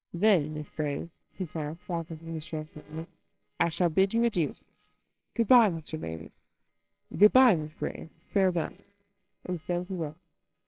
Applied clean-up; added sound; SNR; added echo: neural separator model SepFormer WHAMR!.